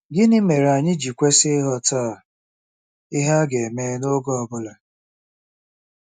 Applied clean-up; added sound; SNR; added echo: none; none; none; none.